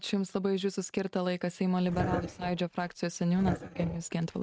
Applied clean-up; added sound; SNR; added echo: neural mask model RNNoise.